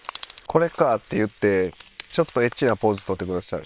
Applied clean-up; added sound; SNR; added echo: neural separator model SepFormer WHAM!.